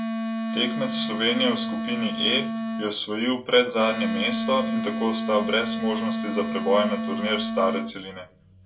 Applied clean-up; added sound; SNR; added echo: none; Wind instrument, woodwind instrument; 4 dB; reverberation time 0.2 s.